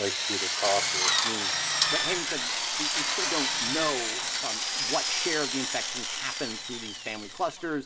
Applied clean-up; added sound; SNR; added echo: none; Drill; -4 dB; reverberation time 0.9 s.